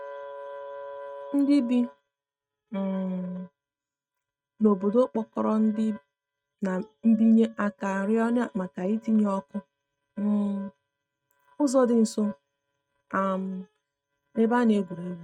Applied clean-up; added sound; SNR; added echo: neural mask model RNNoise.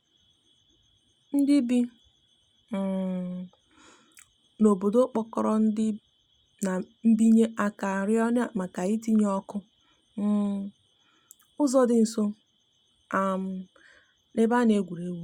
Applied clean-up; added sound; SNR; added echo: none; none; none; none.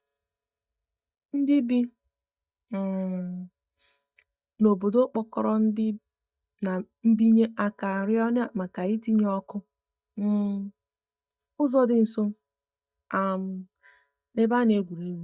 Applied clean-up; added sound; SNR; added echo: neural mask model DeepFilterNet 3.